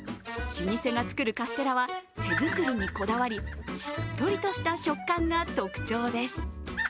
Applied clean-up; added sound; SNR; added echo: none; Bird vocalization, bird call, bird song; 12 dB; none.